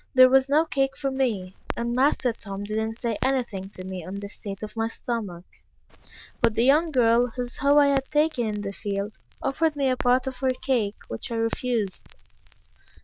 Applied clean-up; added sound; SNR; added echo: neural diffusion model UNIVERSE++.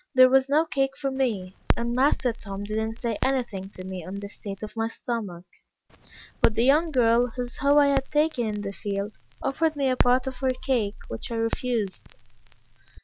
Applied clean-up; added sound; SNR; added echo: none; Crackle; 6 dB; none.